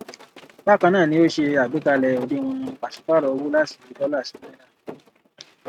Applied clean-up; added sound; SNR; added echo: neural mask model RNNoise.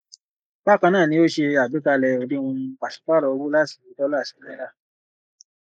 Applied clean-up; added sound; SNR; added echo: neural mask model Resemble Enhance denoiser.